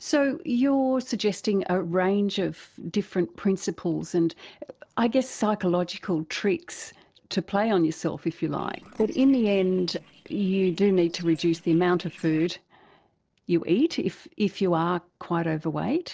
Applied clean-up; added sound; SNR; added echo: neural separator model SepFormer DNS4.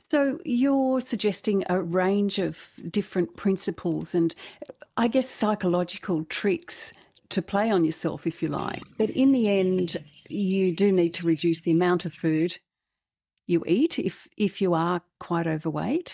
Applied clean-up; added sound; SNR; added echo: neural mask model DeepFilterNet 3.